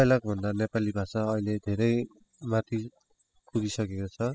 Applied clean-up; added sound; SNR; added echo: classical method spectral subtraction.